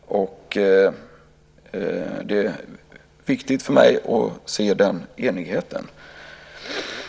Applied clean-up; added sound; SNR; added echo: none; none; none; none.